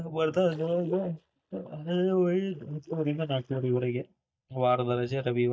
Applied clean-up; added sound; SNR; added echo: neural mask model DeepFilterNet 3.